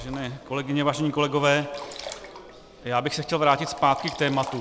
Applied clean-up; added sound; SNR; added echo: none; Sink (filling or washing); 18 dB; none.